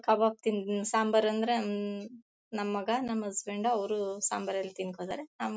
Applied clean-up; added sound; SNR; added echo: none; none; none; none.